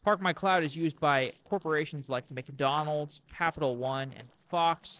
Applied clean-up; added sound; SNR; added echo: neural separator model SepFormer DNS4.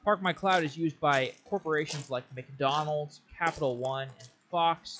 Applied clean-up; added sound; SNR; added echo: classical method log-MMSE.